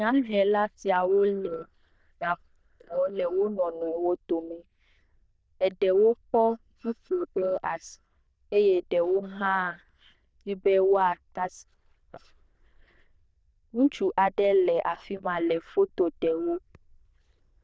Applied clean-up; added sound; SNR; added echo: neural diffusion model UNIVERSE++.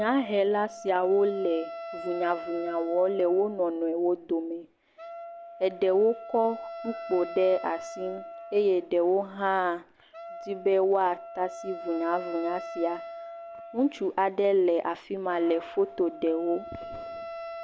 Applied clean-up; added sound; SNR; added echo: none; Wind instrument, woodwind instrument; 13 dB; none.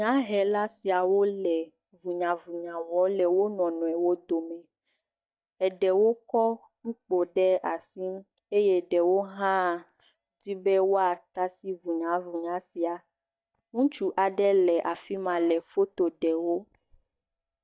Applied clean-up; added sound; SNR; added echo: neural mask model DeepFilterNet 3.